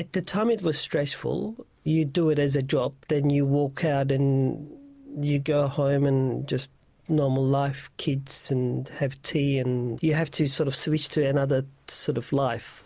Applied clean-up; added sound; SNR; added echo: none; none; none; none.